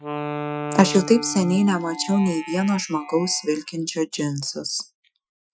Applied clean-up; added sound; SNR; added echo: classical method Wiener filter.